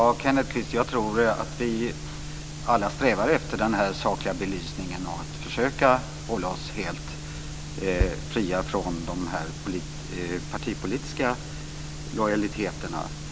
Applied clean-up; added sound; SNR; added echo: none; Tap; 8 dB; none.